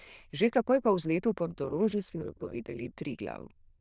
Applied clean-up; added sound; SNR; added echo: neural diffusion model UNIVERSE++.